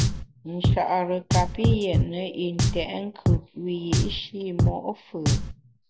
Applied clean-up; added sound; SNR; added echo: none; Drum; -4 dB; none.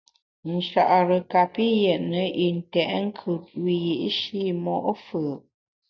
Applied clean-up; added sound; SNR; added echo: none; none; none; none.